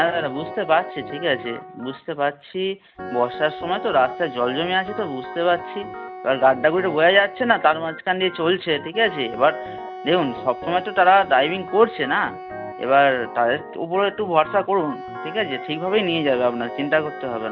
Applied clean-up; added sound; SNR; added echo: none; Wind instrument, woodwind instrument + Organ; 12 dB; none.